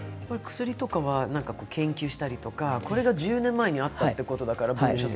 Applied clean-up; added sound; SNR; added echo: none; none; none; none.